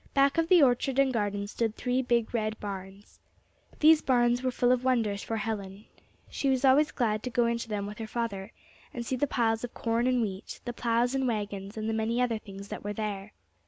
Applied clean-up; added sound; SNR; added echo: none; none; none; none.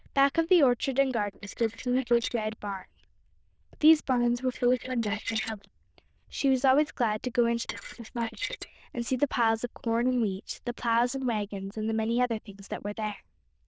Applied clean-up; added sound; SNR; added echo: neural diffusion model UNIVERSE++.